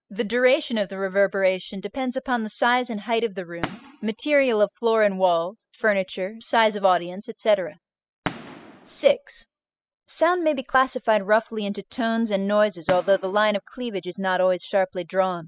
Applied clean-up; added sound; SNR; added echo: classical method spectral subtraction.